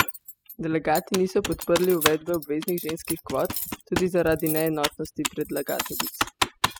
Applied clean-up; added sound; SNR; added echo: classical method spectral subtraction.